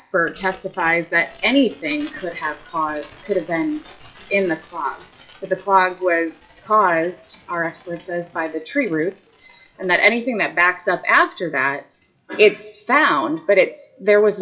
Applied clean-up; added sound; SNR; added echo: classical method WPE with log-MMSE.